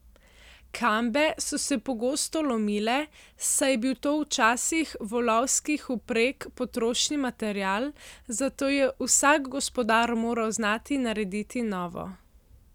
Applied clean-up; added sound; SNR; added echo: none; none; none; none.